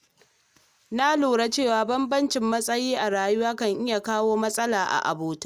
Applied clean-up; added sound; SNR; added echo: none; none; none; none.